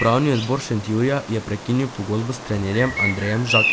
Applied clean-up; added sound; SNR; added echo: none; Bird vocalization, bird call, bird song; 6 dB; none.